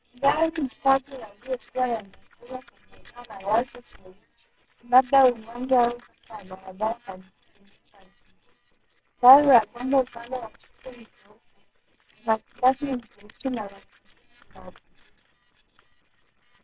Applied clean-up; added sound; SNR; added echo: neural separator model SepFormer WHAMR!.